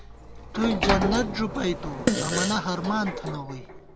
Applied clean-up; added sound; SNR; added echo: none; Sliding door + Fart; 1 dB; none.